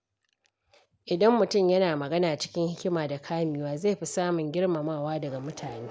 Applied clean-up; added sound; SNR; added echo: none; none; none; none.